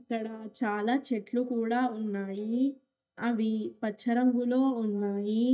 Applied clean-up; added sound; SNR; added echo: neural mask model DeepFilterNet 3.